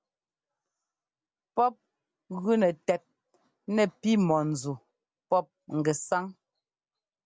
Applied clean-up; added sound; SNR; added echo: none; none; none; none.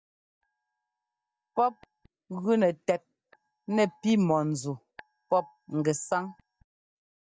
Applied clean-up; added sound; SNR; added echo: neural mask model DeepFilterNet 3.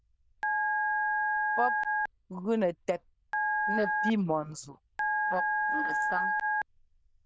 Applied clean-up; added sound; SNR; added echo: neural diffusion model UNIVERSE++.